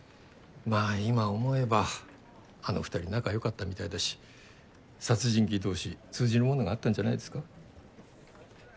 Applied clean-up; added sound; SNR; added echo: none; none; none; none.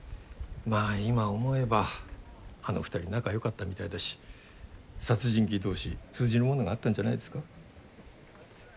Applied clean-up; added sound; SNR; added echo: none; Wind; 17 dB; none.